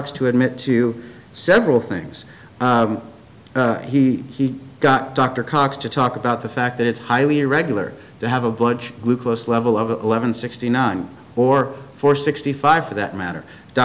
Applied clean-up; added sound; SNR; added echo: none; none; none; none.